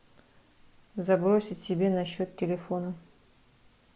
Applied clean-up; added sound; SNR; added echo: none; none; none; none.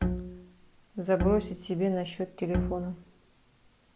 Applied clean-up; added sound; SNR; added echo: none; Bowed string instrument; 2 dB; none.